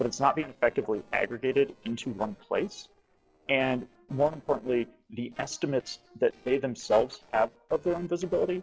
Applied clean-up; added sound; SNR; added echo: neural separator model SepFormer DNS4.